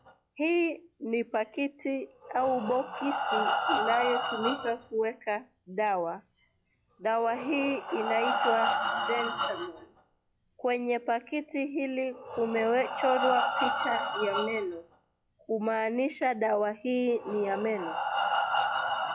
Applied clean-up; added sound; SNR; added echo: classical method log-MMSE.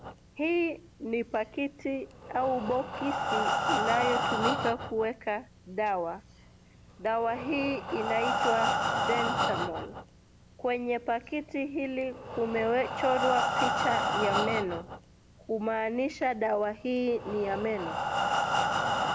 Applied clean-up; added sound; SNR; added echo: none; Breathing; 1 dB; none.